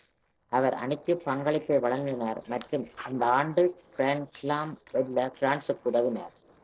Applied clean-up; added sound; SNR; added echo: neural separator model SepFormer DNS4.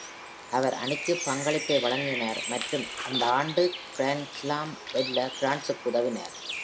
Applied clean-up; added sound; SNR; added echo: none; Bird; 7 dB; none.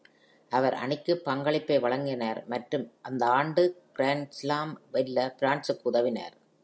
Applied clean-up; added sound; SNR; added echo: none; none; none; none.